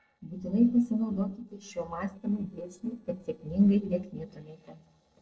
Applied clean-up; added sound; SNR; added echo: neural separator model SepFormer DNS4.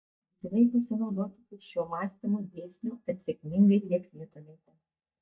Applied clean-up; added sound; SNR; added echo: neural mask model DeepFilterNet 3.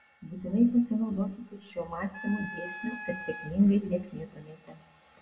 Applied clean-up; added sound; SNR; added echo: none; Wind instrument, woodwind instrument; 11 dB; reverberation time 0.5 s.